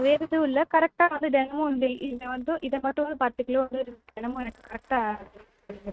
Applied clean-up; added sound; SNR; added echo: neural mask model RNNoise.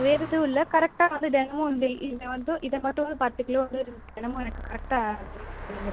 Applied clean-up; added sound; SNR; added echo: none; Purr + Car passing by; 15 dB; none.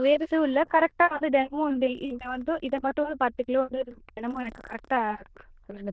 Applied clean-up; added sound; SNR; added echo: neural diffusion model UNIVERSE++.